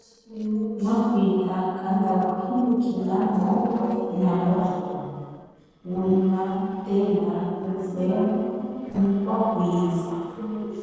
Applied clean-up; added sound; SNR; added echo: neural separator model SepFormer DNS4.